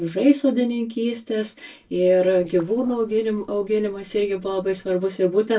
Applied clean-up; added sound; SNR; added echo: neural separator model SepFormer DNS4.